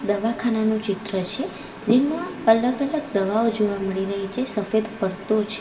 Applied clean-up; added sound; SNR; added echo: none; none; none; reverberation time 2.1 s.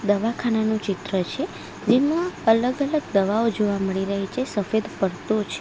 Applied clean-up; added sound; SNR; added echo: none; none; none; none.